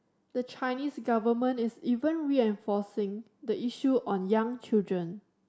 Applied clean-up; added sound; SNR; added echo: none; none; none; none.